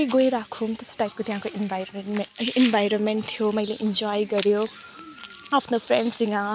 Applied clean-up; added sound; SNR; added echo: none; none; none; none.